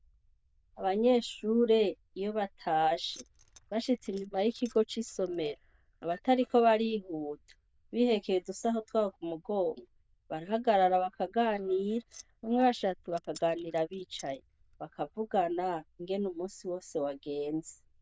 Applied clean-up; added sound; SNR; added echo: neural diffusion model UNIVERSE++.